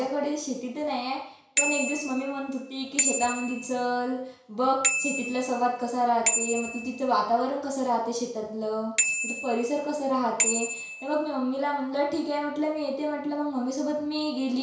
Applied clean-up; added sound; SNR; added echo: none; Bicycle bell; 2 dB; reverberation time 0.6 s.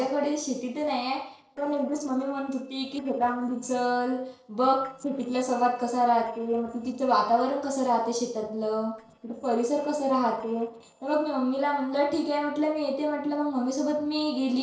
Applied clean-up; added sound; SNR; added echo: neural separator model SepFormer DNS4.